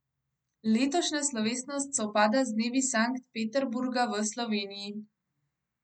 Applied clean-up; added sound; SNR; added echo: none; none; none; none.